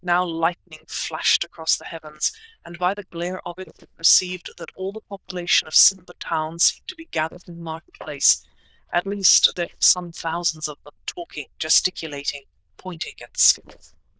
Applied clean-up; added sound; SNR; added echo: neural diffusion model UNIVERSE++.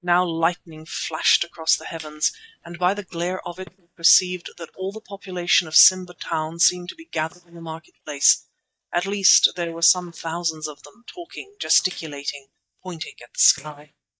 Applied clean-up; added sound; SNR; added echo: neural mask model DeepFilterNet 3.